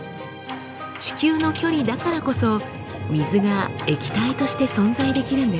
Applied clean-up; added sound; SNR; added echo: none; none; none; none.